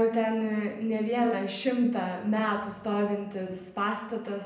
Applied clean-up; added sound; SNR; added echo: none; none; none; reverberation time 0.7 s.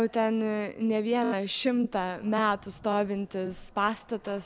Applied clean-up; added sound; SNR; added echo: none; none; none; none.